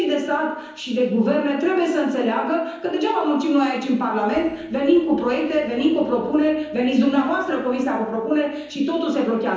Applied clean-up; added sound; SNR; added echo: neural separator model SepFormer DNS4.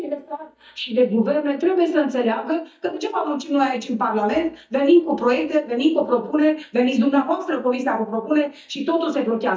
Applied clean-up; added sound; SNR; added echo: neural mask model DeepFilterNet 3.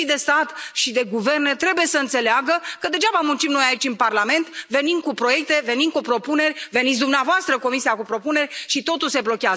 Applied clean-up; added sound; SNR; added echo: none; none; none; none.